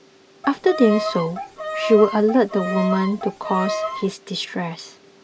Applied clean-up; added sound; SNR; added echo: none; Bowed string instrument; 6 dB; none.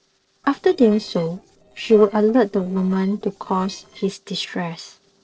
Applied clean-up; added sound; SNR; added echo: neural separator model SepFormer DNS4.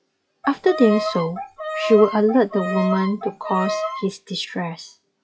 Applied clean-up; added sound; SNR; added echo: classical method log-MMSE.